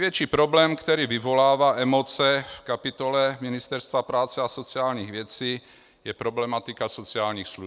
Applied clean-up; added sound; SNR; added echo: none; none; none; none.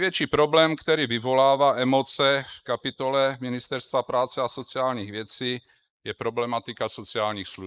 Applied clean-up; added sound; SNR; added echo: neural mask model Resemble Enhance denoiser.